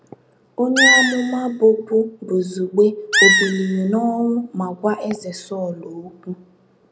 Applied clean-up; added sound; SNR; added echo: none; Animal; -2 dB; none.